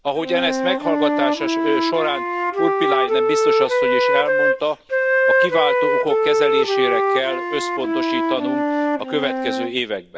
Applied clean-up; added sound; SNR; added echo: none; Wind instrument, woodwind instrument; -5 dB; none.